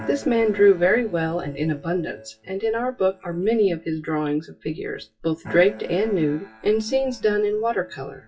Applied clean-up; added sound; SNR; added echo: classical method WPE with log-MMSE.